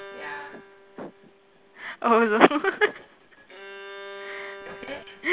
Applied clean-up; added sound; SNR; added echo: none; Bowed string instrument; 17 dB; none.